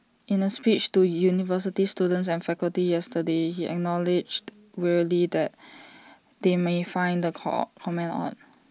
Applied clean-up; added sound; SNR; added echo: none; none; none; none.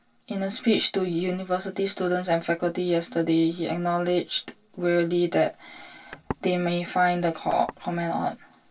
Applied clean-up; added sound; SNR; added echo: neural separator model SepFormer DNS4.